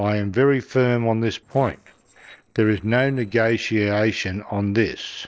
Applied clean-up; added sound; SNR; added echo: neural separator model SepFormer DNS4.